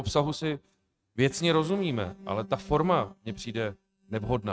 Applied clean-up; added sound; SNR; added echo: neural mask model RNNoise.